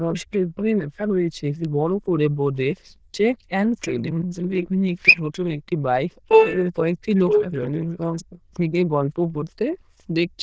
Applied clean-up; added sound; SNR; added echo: neural diffusion model UNIVERSE++.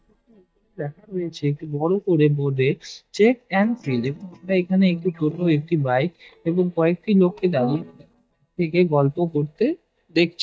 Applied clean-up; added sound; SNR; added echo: neural mask model DeepFilterNet 3.